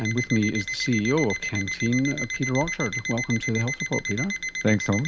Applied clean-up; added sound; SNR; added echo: none; Alarm; 5 dB; none.